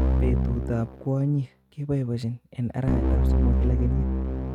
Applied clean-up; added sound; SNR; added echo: neural mask model RNNoise.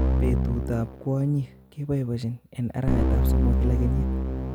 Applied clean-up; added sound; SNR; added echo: none; Keyboard (musical); -3 dB; none.